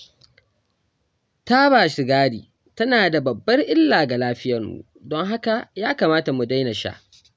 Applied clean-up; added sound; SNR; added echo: none; none; none; none.